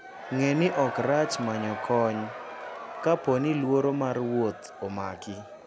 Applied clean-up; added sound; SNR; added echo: none; Crowd / Cheering; 10 dB; none.